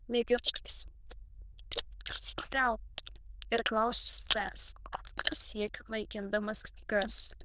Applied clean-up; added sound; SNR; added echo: neural diffusion model UNIVERSE++.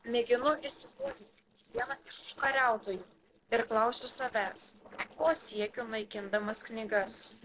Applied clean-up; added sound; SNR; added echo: neural separator model SepFormer DNS4.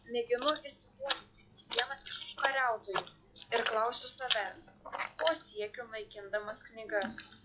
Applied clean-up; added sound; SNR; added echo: classical method log-MMSE.